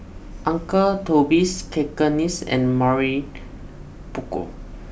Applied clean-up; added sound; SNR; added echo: none; none; none; none.